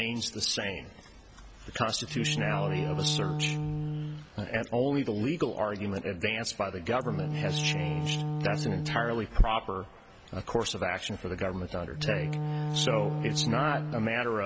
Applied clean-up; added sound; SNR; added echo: none; Wind instrument, woodwind instrument; 4 dB; none.